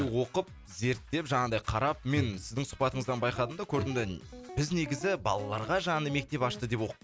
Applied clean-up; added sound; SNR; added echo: none; Guitar; 15 dB; none.